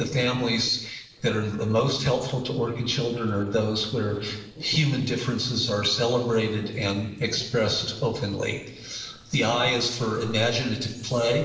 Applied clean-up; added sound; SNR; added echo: neural separator model SepFormer DNS4.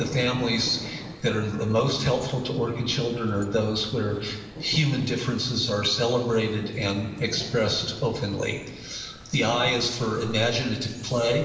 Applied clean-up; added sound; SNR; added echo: none; Thunder / Rain; 15 dB; reverberation time 1.2 s.